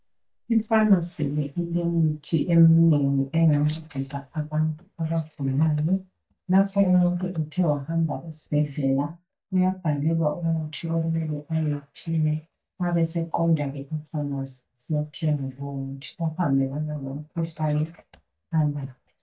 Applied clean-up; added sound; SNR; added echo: neural mask model DeepFilterNet 3.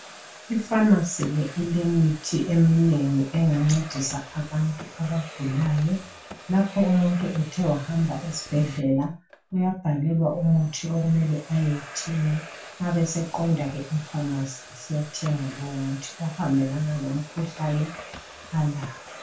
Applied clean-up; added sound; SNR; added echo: none; Domestic sounds, home sounds; 18 dB; reverberation time 0.2 s.